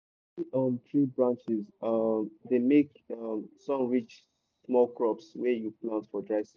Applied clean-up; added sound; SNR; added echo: none; none; none; none.